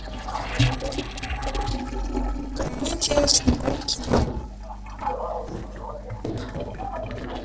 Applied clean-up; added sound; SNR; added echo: neural separator model SepFormer DNS4.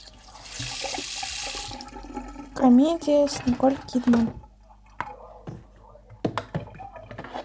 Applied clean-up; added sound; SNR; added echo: none; Sink (filling or washing) / Water tap, faucet; 9 dB; none.